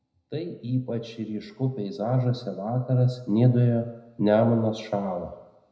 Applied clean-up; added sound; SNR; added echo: none; none; none; reverberation time 0.8 s.